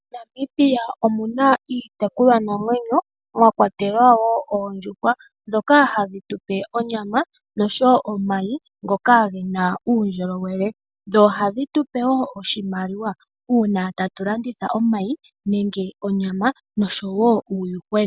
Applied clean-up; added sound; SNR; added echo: none; none; none; none.